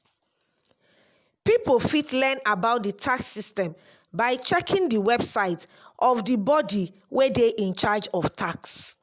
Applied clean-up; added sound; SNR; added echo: none; none; none; none.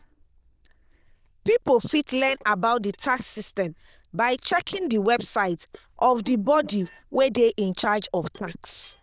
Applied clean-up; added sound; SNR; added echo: neural diffusion model UNIVERSE++.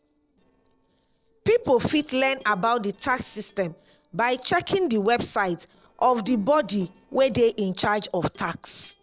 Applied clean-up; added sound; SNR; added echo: neural separator model SepFormer DNS4.